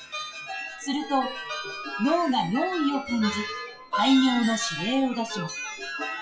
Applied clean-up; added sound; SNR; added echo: classical method WPE with log-MMSE.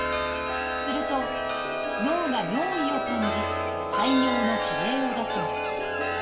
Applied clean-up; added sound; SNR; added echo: none; Chime; -2 dB; reverberation time 1.2 s.